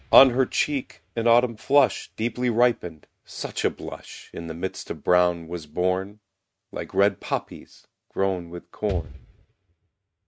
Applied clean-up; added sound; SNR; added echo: neural mask model RNNoise.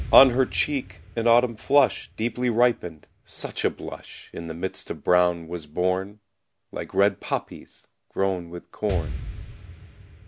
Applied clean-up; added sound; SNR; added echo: none; Explosion; 14 dB; none.